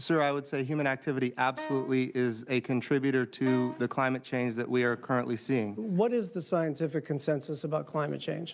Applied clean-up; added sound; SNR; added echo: none; Wind instrument, woodwind instrument; 14 dB; none.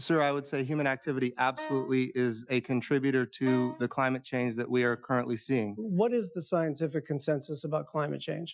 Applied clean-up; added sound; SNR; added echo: classical method Wiener filter.